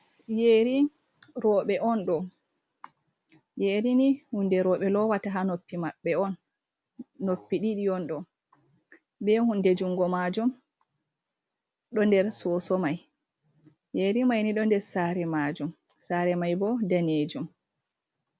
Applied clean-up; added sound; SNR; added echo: none; none; none; none.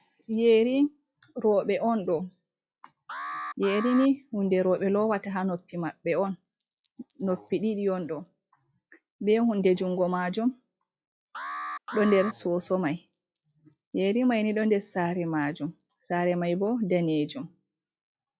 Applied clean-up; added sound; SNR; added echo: classical method log-MMSE.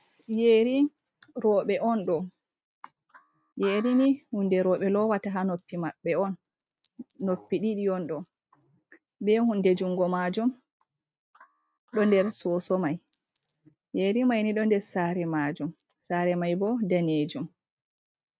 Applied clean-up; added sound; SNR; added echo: neural mask model RNNoise.